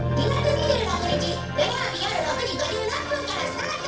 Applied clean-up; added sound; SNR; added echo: neural separator model SepFormer DNS4.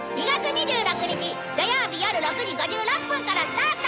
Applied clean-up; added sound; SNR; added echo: none; none; none; none.